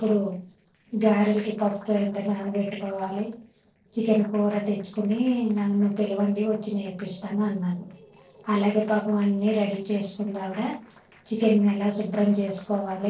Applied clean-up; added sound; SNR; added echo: neural separator model SepFormer DNS4.